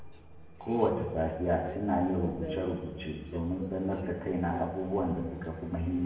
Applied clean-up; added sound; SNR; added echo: none; Subway, metro, underground; 14 dB; reverberation time 1.1 s.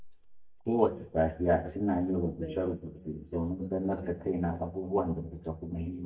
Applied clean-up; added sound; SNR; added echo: neural mask model DeepFilterNet 3.